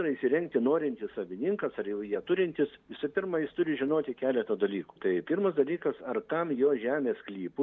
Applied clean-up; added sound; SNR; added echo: none; none; none; none.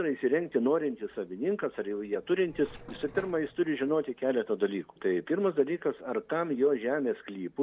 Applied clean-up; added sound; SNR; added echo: none; Mechanisms; 17 dB; none.